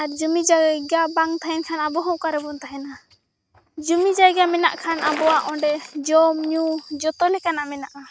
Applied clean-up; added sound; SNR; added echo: neural mask model RNNoise.